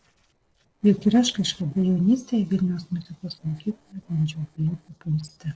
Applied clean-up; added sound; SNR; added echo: neural separator model SepFormer DNS4.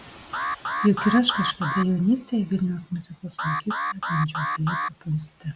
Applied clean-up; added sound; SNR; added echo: none; Alarm; 3 dB; none.